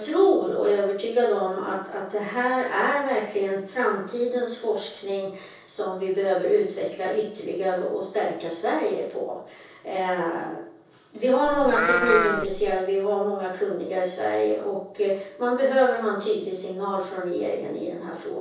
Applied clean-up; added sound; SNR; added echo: neural separator model SepFormer DNS4.